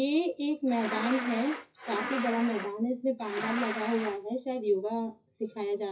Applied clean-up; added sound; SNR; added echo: classical method WPE with log-MMSE.